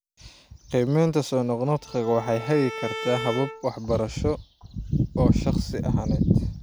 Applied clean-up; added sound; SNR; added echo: none; Bowed string instrument; 11 dB; none.